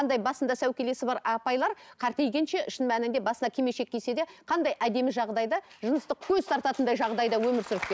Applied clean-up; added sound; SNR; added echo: none; none; none; none.